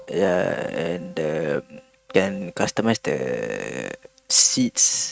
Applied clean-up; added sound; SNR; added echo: neural mask model RNNoise.